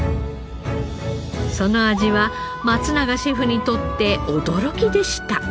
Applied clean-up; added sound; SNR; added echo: none; none; none; none.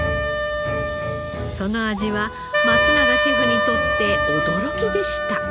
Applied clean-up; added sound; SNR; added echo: none; Wind instrument, woodwind instrument; -3 dB; none.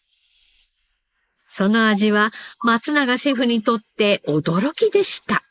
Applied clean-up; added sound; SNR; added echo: neural mask model Resemble Enhance denoiser.